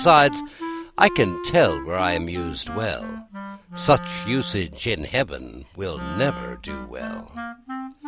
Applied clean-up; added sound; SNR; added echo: none; Wind instrument, woodwind instrument; 11 dB; none.